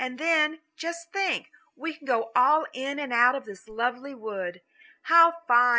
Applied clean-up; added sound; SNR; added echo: none; none; none; none.